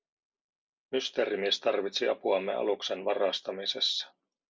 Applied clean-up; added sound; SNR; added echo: none; none; none; none.